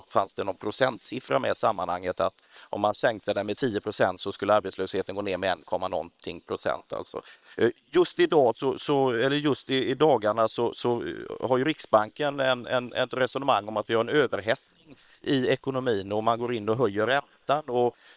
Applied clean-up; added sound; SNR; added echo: neural separator model SepFormer WHAM!.